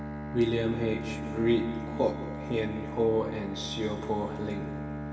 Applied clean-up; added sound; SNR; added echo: none; Bowed string instrument; 6 dB; reverberation time 2.4 s.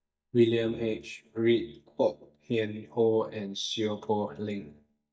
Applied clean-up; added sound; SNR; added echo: neural mask model DeepFilterNet 3.